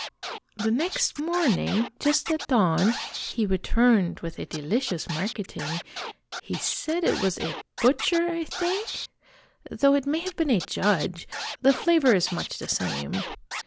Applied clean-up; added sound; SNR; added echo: none; Scratching (performance technique); 11 dB; none.